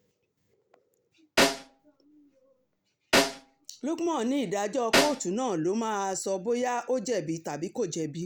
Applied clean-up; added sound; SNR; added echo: none; Snare drum; -2 dB; none.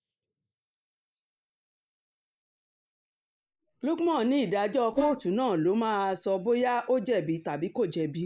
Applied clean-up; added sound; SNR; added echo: neural mask model Resemble Enhance denoiser.